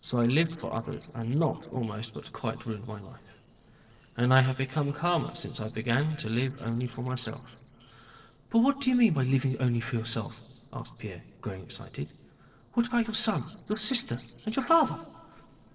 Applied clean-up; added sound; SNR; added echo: neural separator model SepFormer DNS4.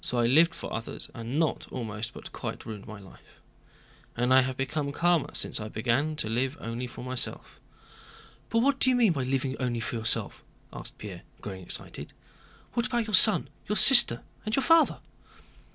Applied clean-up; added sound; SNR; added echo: none; none; none; none.